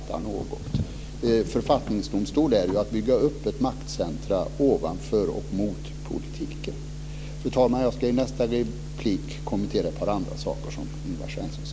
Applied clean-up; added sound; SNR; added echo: none; none; none; none.